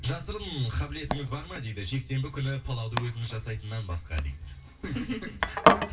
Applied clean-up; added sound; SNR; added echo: none; Domestic sounds, home sounds; -1 dB; reverberation time 0.2 s.